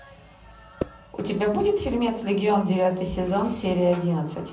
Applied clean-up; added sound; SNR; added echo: none; Percussion; 9 dB; reverberation time 0.6 s.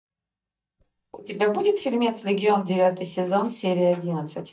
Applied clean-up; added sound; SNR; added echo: neural mask model DeepFilterNet 3.